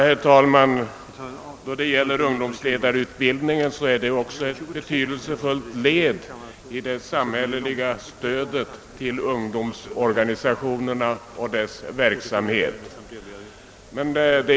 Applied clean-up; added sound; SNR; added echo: none; none; none; none.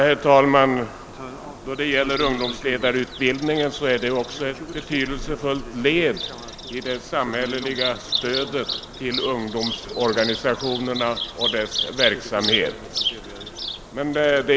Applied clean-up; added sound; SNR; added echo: none; Bird vocalization, bird call, bird song; 8 dB; none.